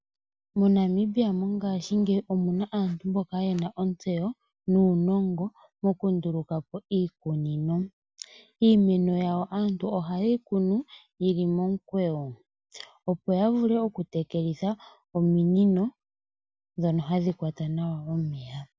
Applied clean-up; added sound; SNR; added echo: none; none; none; none.